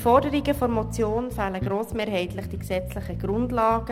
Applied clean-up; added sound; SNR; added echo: none; Bass guitar; 9 dB; none.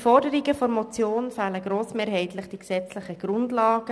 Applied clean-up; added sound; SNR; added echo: none; none; none; none.